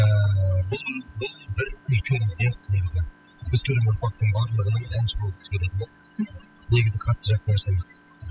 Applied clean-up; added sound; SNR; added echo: classical method spectral subtraction.